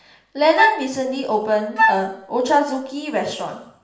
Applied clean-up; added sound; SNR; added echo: none; Wind instrument, woodwind instrument; -1 dB; reverberation time 0.7 s.